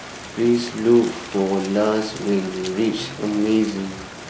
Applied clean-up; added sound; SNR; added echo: none; Rain; 15 dB; none.